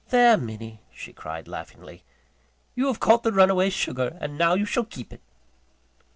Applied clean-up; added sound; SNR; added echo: none; none; none; none.